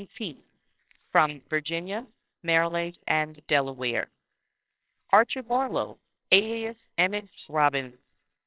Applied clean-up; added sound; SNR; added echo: neural separator model SepFormer WHAMR!.